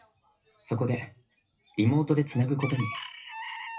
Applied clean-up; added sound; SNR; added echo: classical method WPE with log-MMSE.